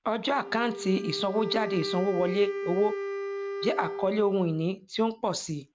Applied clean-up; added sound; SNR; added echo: none; Wind instrument, woodwind instrument; 7 dB; none.